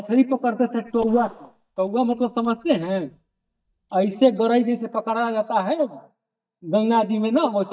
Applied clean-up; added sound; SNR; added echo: neural mask model DeepFilterNet 3.